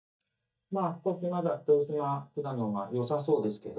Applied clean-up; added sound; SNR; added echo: neural mask model DeepFilterNet 3.